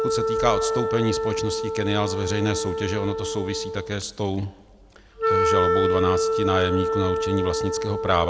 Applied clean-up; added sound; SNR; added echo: none; Wind instrument, woodwind instrument; -1 dB; none.